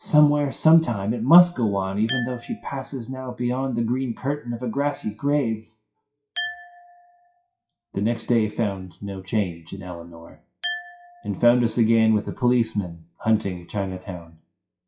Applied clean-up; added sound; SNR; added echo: classical method WPE with log-MMSE.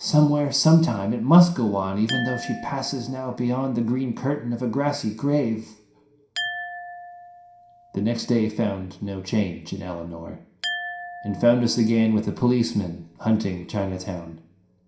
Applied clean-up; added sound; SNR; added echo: none; Glass; 16 dB; reverberation time 0.5 s.